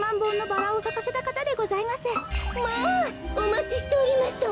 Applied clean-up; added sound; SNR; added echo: none; Bell + Bowed string instrument; 11 dB; none.